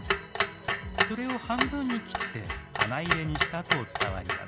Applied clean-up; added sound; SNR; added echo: none; Clock; -3 dB; none.